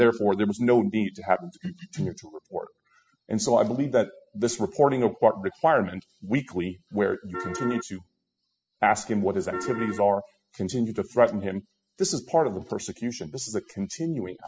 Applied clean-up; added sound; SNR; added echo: classical method spectral subtraction.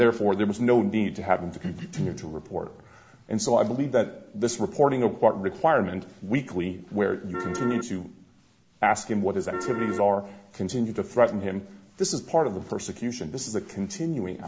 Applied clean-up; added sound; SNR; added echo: none; Piano; 5 dB; none.